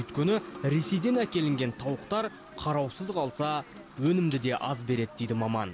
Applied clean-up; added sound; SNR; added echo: none; Sink (filling or washing) / Water tap, faucet; 16 dB; none.